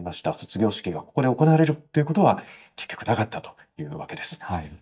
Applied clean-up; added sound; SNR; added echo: neural mask model DeepFilterNet 3.